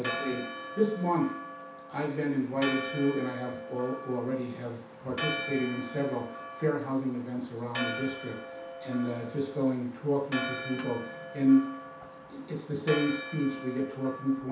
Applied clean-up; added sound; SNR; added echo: none; Church bell; 9 dB; reverberation time 0.7 s.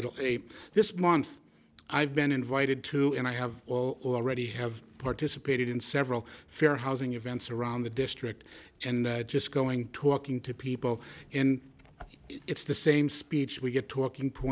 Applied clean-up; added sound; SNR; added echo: none; none; none; none.